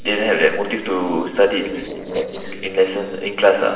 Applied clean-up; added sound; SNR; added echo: neural separator model SepFormer DNS4.